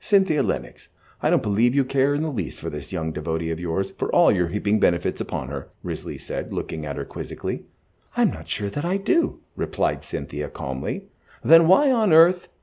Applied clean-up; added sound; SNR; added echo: none; none; none; none.